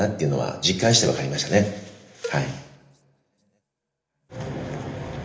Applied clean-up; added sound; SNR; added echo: none; Cowbell; 17 dB; reverberation time 0.8 s.